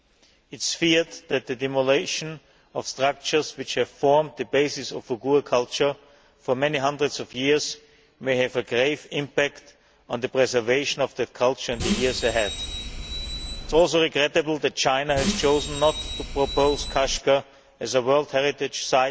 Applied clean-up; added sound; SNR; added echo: none; Bus; 6 dB; none.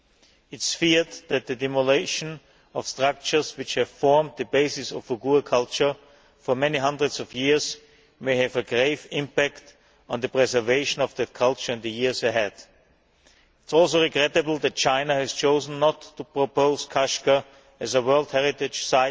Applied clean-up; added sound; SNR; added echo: none; none; none; none.